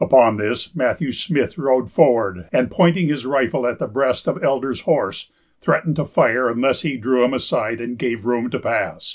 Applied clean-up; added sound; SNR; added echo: none; none; none; none.